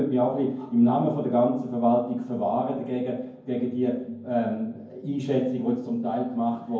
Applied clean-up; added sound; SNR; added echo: none; none; none; reverberation time 0.9 s.